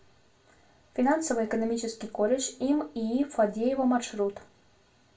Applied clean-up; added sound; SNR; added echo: none; none; none; reverberation time 0.2 s.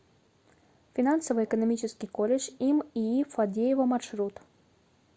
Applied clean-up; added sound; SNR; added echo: none; none; none; none.